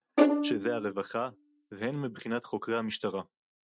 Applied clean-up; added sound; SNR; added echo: neural mask model RNNoise.